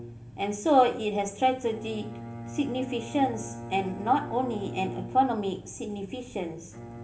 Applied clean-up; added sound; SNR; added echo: none; Bowed string instrument; 13 dB; reverberation time 0.7 s.